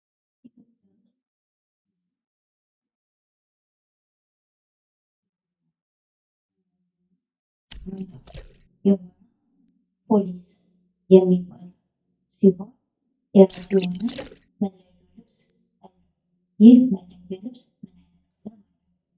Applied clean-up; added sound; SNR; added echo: neural mask model DeepFilterNet 3.